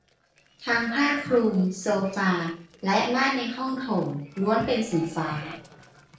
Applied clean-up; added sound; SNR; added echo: neural separator model SepFormer DNS4.